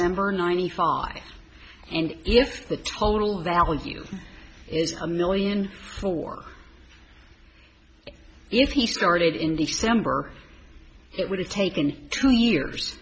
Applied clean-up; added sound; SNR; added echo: none; none; none; none.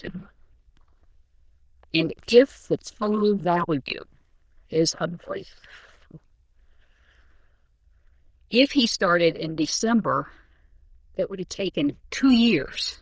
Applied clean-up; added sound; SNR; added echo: neural diffusion model UNIVERSE++.